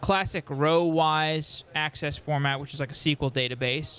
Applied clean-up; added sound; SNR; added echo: none; none; none; none.